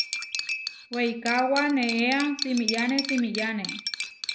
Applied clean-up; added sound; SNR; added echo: none; Cutlery, silverware; 6 dB; none.